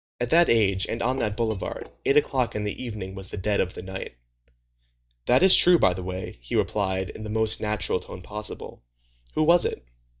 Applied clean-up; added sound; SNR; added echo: neural mask model DeepFilterNet 3.